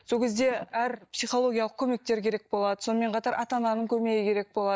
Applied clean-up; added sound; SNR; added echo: neural mask model DeepFilterNet 3.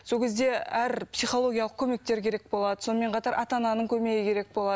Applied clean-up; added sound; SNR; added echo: none; none; none; none.